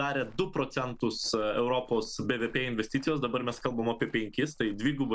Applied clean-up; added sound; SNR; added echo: none; Walk, footsteps; 18 dB; none.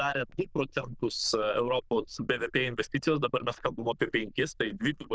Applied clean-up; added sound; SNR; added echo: neural diffusion model UNIVERSE++.